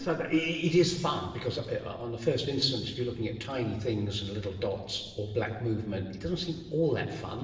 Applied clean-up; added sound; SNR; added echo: none; none; none; reverberation time 1.2 s.